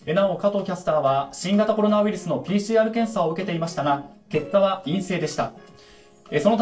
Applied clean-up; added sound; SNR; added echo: neural separator model SepFormer DNS4.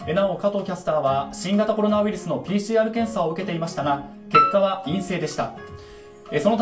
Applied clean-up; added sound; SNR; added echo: none; Piano; 1 dB; reverberation time 0.3 s.